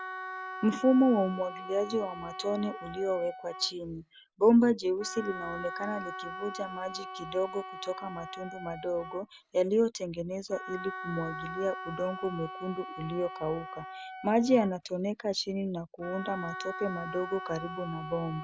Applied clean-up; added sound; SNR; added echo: none; Wind instrument, woodwind instrument; 11 dB; none.